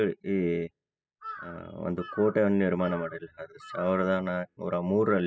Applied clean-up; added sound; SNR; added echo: classical method spectral subtraction.